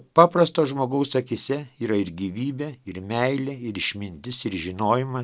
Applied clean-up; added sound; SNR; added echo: none; none; none; none.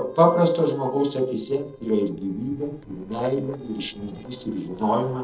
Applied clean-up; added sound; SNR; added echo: neural separator model SepFormer DNS4.